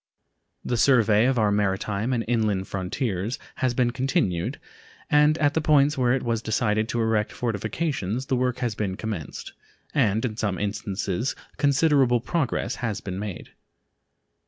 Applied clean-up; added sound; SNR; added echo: none; none; none; none.